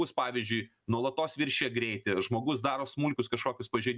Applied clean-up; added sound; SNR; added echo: none; none; none; none.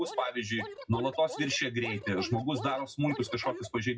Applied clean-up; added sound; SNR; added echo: classical method WPE with log-MMSE.